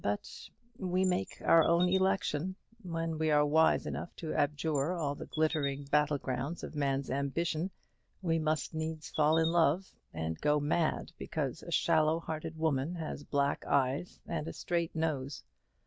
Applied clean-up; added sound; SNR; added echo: none; Chirp, tweet; 14 dB; none.